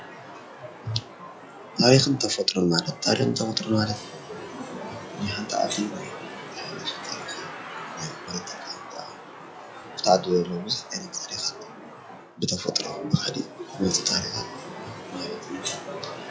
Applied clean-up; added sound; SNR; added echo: classical method log-MMSE.